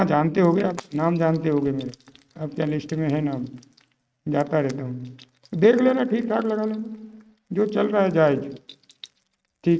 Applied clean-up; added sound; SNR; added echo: neural mask model RNNoise.